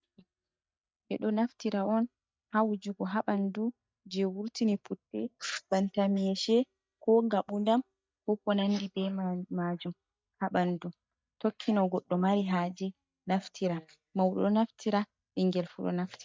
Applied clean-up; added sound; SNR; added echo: neural mask model DeepFilterNet 3.